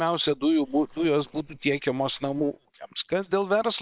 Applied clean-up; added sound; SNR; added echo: neural separator model SepFormer WHAM!.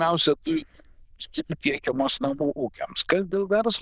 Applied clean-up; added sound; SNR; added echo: neural diffusion model UNIVERSE++.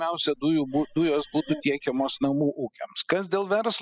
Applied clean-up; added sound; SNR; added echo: classical method spectral subtraction.